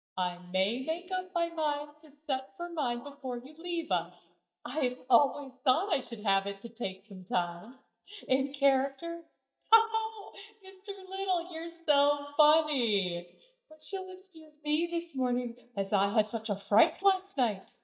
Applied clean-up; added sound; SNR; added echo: neural mask model DeepFilterNet 3.